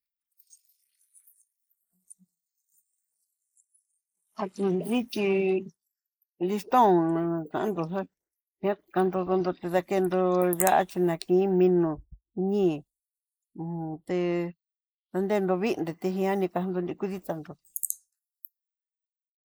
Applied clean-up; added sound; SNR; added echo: neural mask model Resemble Enhance denoiser.